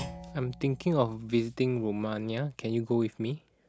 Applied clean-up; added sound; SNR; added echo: none; Thump, thud; 18 dB; none.